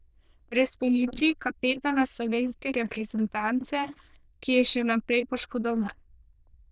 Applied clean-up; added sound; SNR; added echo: neural diffusion model UNIVERSE++.